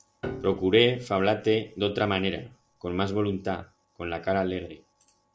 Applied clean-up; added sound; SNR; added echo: none; Piano; 16 dB; none.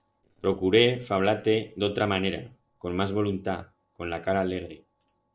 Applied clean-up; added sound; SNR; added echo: neural separator model SepFormer DNS4.